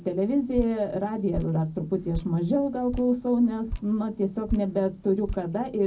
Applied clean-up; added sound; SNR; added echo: none; Drip; 13 dB; reverberation time 0.4 s.